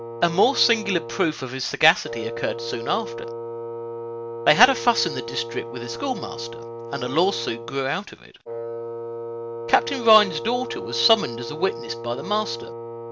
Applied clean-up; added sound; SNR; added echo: none; Wind instrument, woodwind instrument; 9 dB; none.